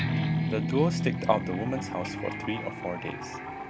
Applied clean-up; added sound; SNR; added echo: none; Guitar; 0 dB; none.